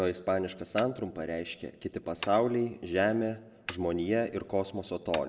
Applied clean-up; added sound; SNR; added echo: none; Hammer; 16 dB; reverberation time 1.0 s.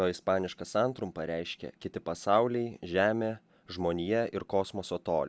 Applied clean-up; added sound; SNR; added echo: none; none; none; none.